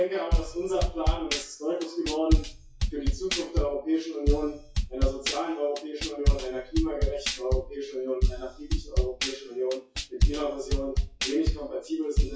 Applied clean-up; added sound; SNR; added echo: classical method WPE with log-MMSE.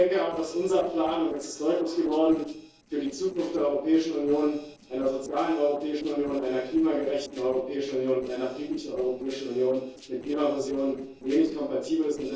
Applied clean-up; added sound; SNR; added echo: neural separator model SepFormer DNS4.